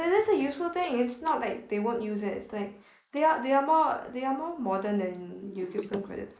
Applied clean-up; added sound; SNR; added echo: neural mask model Resemble Enhance denoiser.